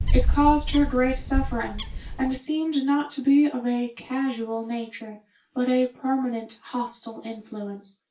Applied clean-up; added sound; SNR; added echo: none; Bird; -1 dB; reverberation time 0.2 s.